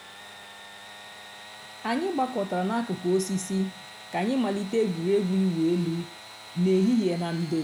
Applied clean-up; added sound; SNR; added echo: none; Sawing / Engine; 17 dB; none.